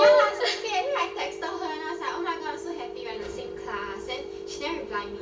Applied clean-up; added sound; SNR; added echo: none; Telephone; 10 dB; reverberation time 2.3 s.